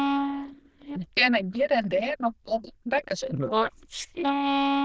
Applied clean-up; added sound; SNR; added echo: neural diffusion model UNIVERSE++.